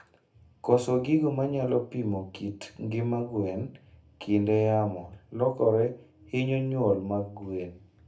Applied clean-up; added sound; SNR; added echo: none; none; none; reverberation time 0.3 s.